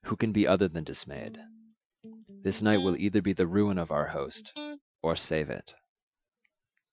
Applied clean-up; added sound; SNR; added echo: classical method Wiener filter.